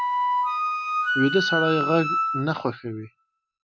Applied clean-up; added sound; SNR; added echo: none; Wind instrument, woodwind instrument; -1 dB; none.